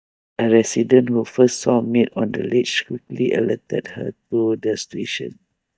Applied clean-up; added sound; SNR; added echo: neural mask model DeepFilterNet 3.